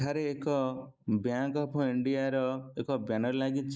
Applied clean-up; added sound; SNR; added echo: neural mask model Resemble Enhance denoiser.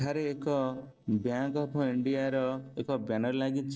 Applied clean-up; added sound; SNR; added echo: neural separator model SepFormer DNS4.